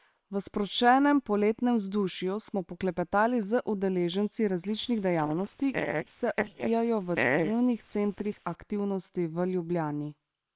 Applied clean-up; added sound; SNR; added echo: neural separator model SepFormer WHAM!.